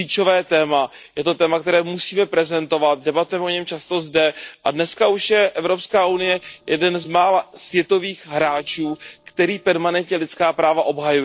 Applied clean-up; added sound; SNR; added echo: neural separator model SepFormer DNS4.